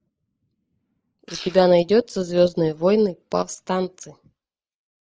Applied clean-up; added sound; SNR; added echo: neural mask model Resemble Enhance denoiser.